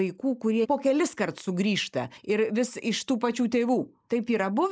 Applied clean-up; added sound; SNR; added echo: neural mask model Resemble Enhance denoiser.